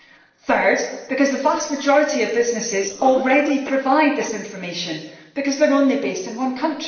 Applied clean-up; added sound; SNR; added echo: neural separator model SepFormer DNS4.